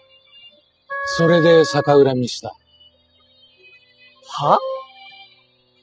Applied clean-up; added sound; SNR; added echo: classical method spectral subtraction.